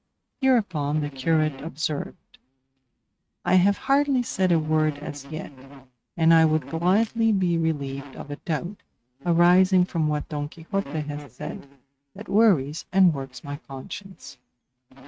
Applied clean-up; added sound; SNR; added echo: neural mask model RNNoise.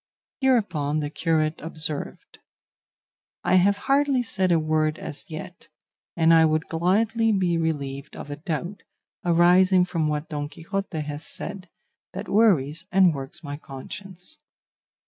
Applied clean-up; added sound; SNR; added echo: none; none; none; none.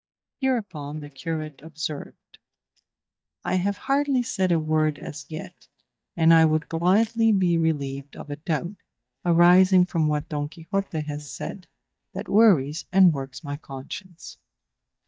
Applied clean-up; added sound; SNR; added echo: neural mask model DeepFilterNet 3.